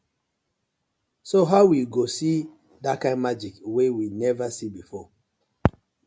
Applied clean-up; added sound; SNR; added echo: none; none; none; none.